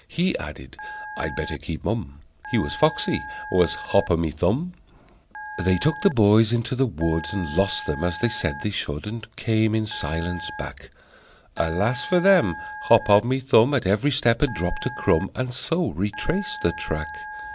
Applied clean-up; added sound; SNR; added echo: none; Telephone; 14 dB; none.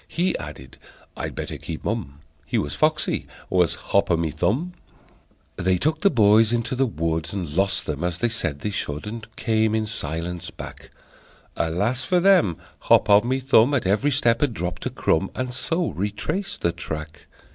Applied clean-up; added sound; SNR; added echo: none; none; none; none.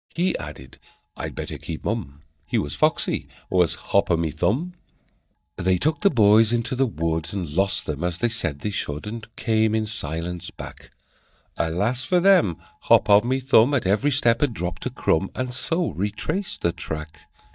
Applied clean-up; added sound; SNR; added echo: neural mask model DeepFilterNet 3.